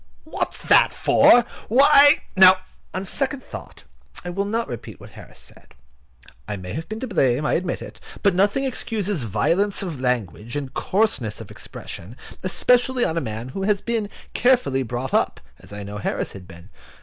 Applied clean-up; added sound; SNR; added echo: none; none; none; none.